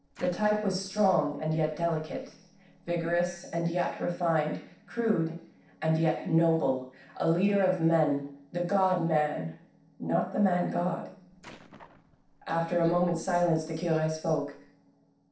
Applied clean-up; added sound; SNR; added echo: neural separator model SepFormer DNS4.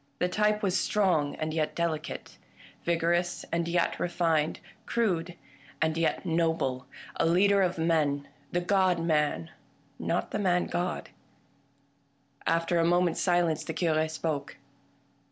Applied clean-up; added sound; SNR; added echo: none; none; none; none.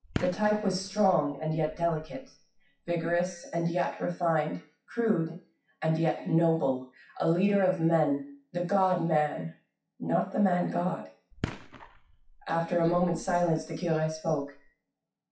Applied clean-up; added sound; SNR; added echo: classical method WPE with log-MMSE.